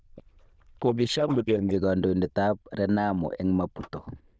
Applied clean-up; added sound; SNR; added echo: neural diffusion model UNIVERSE++.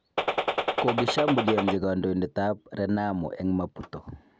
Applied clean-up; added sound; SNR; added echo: none; Gunshot, gunfire; -1 dB; none.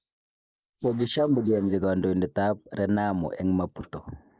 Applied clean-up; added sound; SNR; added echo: neural mask model Resemble Enhance denoiser.